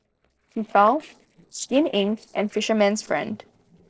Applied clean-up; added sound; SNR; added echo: neural separator model SepFormer DNS4.